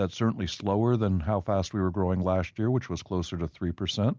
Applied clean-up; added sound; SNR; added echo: none; none; none; none.